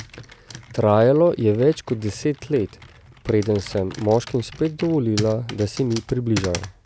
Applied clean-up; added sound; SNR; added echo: none; Computer keyboard; 16 dB; none.